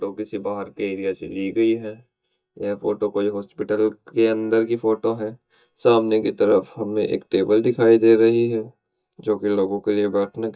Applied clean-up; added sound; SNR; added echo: neural mask model DeepFilterNet 3.